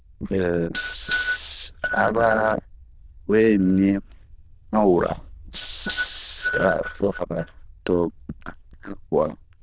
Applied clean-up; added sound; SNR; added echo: neural diffusion model UNIVERSE++.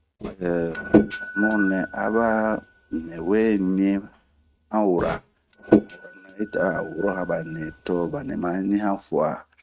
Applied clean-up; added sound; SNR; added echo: neural mask model RNNoise.